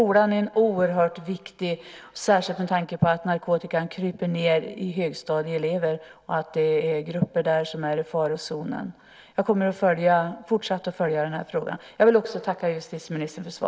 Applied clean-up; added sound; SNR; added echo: none; none; none; none.